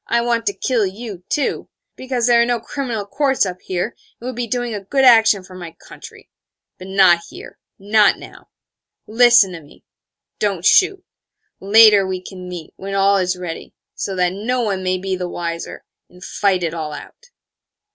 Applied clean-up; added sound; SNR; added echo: none; none; none; none.